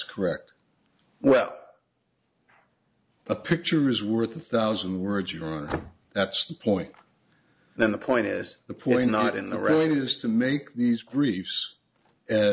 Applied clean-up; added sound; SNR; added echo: none; none; none; none.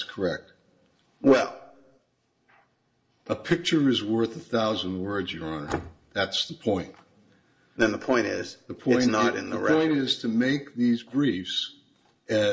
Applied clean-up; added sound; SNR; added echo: none; none; none; reverberation time 0.4 s.